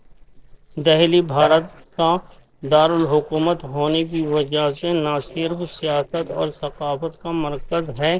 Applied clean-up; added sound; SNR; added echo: neural separator model SepFormer DNS4.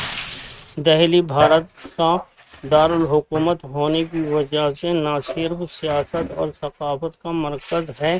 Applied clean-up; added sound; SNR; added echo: neural mask model RNNoise.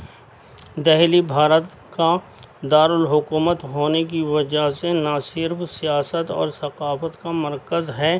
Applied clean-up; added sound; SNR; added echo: none; none; none; none.